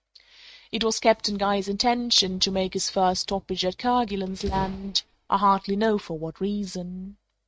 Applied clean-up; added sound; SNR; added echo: neural mask model RNNoise.